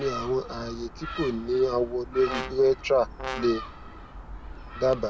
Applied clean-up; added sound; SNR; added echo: none; Gull, seagull + Brass instrument; 10 dB; none.